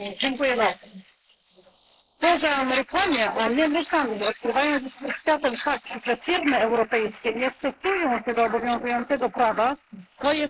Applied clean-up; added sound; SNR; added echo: neural mask model Resemble Enhance denoiser.